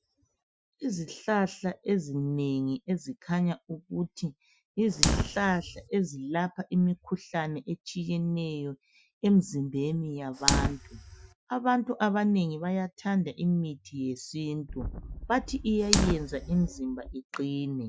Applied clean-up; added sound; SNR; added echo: classical method Wiener filter.